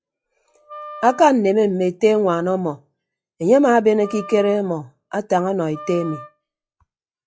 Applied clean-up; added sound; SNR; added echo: classical method log-MMSE.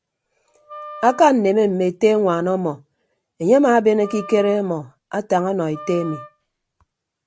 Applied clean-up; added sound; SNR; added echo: none; Wind instrument, woodwind instrument; 19 dB; none.